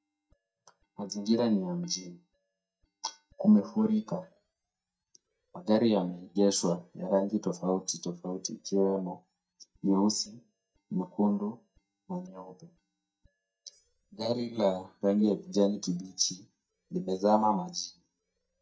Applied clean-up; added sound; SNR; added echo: neural mask model DeepFilterNet 3.